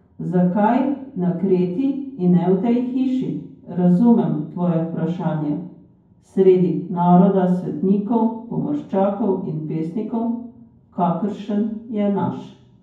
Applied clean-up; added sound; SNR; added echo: none; none; none; reverberation time 0.9 s.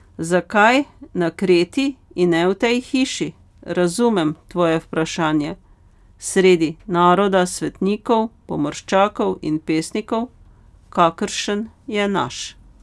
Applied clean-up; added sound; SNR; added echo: none; none; none; none.